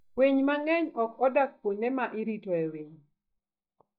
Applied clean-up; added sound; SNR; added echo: neural mask model DeepFilterNet 3.